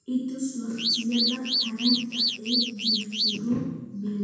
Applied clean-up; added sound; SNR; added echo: none; Alarm / Car; -2 dB; reverberation time 1.1 s.